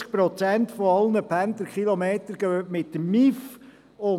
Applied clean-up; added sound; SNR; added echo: none; none; none; none.